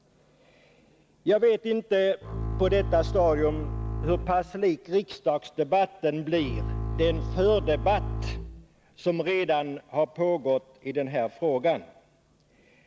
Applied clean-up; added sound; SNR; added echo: none; Bowed string instrument; 5 dB; none.